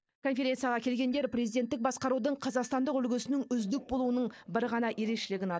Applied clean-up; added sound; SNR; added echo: neural mask model DeepFilterNet 3.